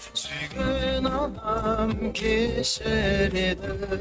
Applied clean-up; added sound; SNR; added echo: neural mask model RNNoise.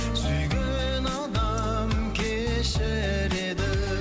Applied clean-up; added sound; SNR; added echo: none; none; none; none.